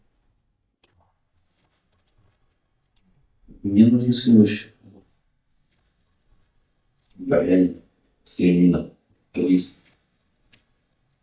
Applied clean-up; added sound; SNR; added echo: neural mask model DeepFilterNet 3.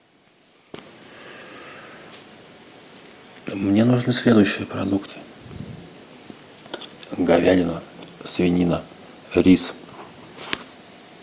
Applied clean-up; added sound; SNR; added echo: none; none; none; none.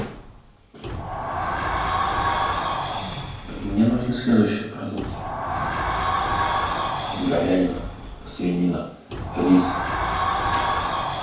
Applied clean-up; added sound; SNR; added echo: none; Sliding door; 0 dB; reverberation time 0.5 s.